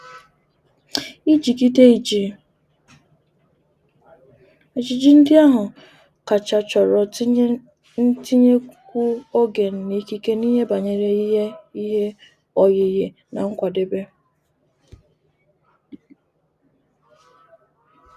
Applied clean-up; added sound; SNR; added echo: none; none; none; none.